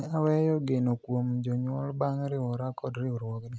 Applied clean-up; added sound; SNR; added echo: none; none; none; none.